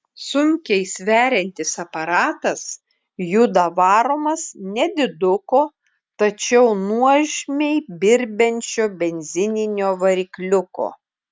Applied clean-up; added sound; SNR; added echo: none; none; none; none.